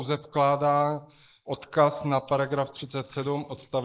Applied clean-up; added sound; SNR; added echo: neural mask model Resemble Enhance denoiser.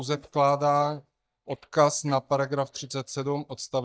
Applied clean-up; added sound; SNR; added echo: neural mask model DeepFilterNet 3.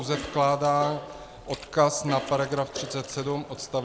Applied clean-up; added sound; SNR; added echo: none; Trickle, dribble / Splash, splatter + Cough; 14 dB; none.